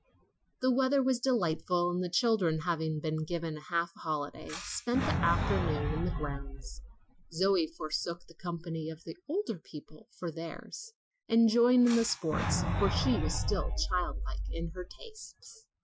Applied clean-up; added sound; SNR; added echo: classical method Wiener filter.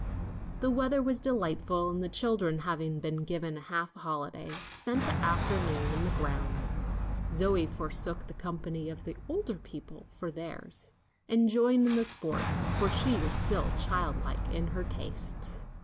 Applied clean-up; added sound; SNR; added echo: none; Boom; 3 dB; none.